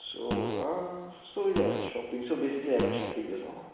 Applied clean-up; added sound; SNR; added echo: none; Fart; 6 dB; reverberation time 1.0 s.